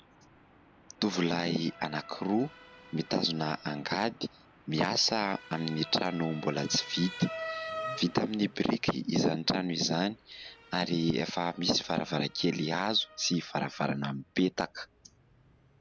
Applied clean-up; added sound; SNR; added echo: none; Motor vehicle (road) / Siren; 16 dB; none.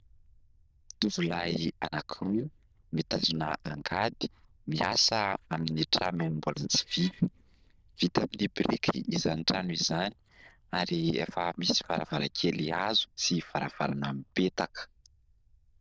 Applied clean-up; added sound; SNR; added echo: neural diffusion model UNIVERSE++.